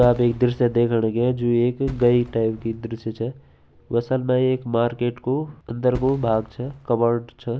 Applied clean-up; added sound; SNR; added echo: none; Fireworks; 17 dB; none.